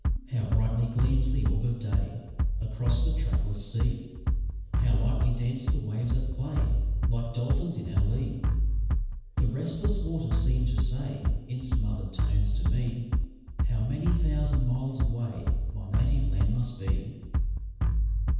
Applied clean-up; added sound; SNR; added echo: none; Bass drum; -4 dB; reverberation time 1.1 s.